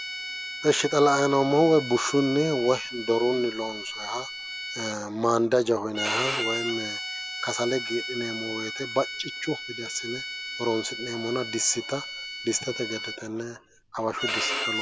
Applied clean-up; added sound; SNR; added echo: none; Bowed string instrument; 7 dB; none.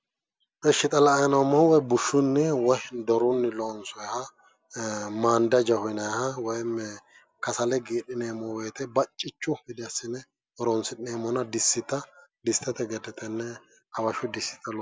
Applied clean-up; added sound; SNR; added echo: none; none; none; none.